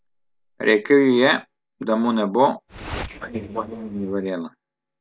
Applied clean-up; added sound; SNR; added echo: neural mask model DeepFilterNet 3.